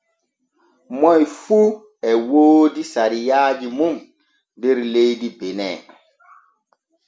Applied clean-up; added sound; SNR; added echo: none; none; none; none.